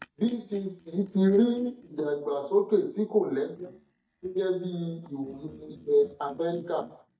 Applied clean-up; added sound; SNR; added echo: neural mask model DeepFilterNet 3.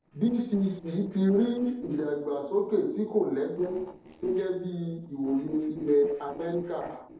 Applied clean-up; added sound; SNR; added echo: neural separator model SepFormer DNS4.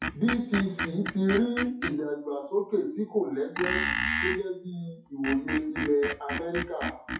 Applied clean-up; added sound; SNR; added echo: classical method WPE with log-MMSE.